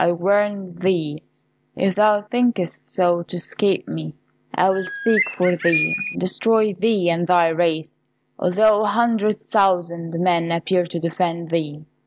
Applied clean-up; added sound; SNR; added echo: none; Bird; 4 dB; none.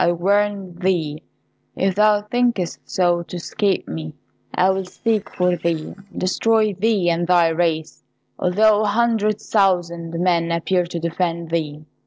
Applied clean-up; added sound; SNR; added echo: neural separator model SepFormer DNS4.